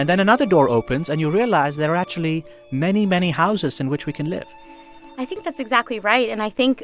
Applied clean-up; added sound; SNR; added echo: none; none; none; none.